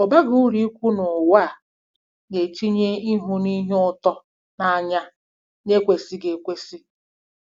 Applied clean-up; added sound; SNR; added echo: none; none; none; none.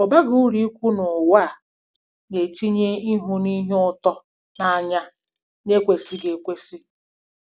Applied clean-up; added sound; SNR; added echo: none; Shatter; 16 dB; none.